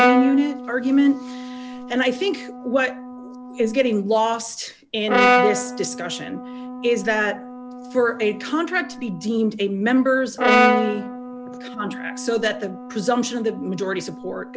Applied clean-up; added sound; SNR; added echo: none; Brass instrument; 3 dB; none.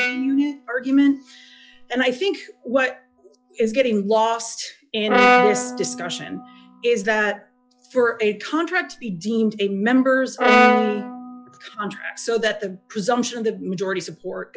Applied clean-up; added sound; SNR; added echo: classical method log-MMSE.